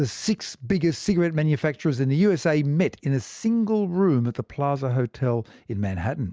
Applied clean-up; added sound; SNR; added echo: none; none; none; none.